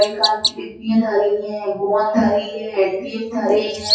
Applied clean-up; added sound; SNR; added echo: classical method WPE with log-MMSE.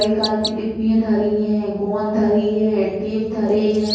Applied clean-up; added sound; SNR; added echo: none; Chirp, tweet; 14 dB; reverberation time 1.3 s.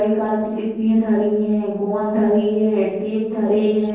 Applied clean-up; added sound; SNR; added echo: neural separator model SepFormer DNS4.